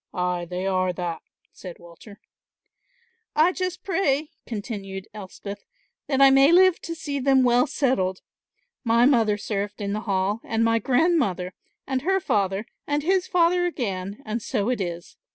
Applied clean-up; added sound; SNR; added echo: none; none; none; none.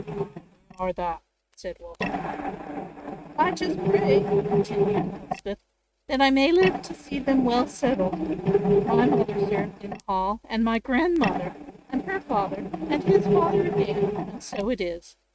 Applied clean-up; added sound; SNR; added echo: neural mask model RNNoise.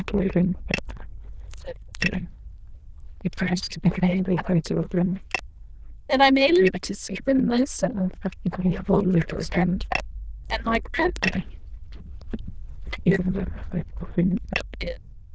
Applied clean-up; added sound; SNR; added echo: neural diffusion model UNIVERSE++.